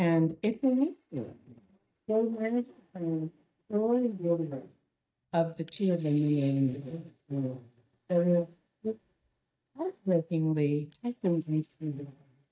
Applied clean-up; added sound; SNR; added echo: neural mask model DeepFilterNet 3.